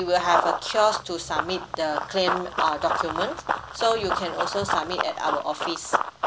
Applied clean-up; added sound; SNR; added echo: none; Run; 2 dB; none.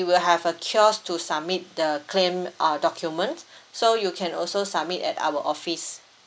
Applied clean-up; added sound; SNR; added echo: none; none; none; none.